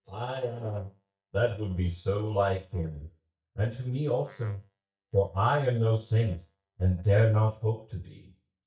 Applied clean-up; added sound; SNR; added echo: neural mask model DeepFilterNet 3.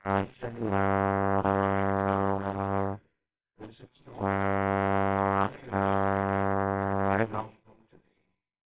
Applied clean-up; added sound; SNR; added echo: neural separator model SepFormer WHAMR!.